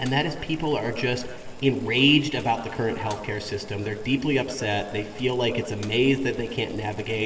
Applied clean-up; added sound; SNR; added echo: none; Boiling; 19 dB; reverberation time 1.9 s.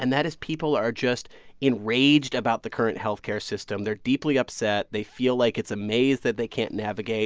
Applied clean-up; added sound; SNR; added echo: none; none; none; none.